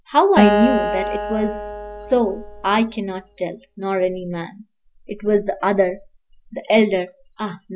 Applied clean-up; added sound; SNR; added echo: none; Acoustic guitar; 2 dB; none.